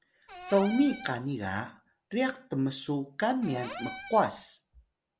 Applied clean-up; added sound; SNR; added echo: none; Cupboard open or close / Door; 13 dB; none.